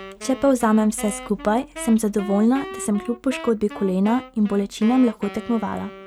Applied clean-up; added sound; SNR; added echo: none; Wind instrument, woodwind instrument; 16 dB; none.